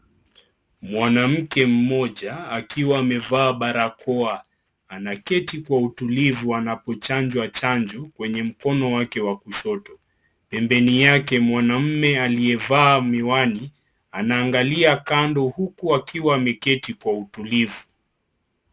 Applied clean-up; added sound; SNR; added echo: none; none; none; none.